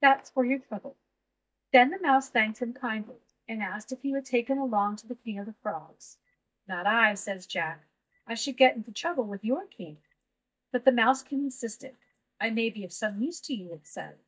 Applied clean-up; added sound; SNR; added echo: neural mask model DeepFilterNet 3.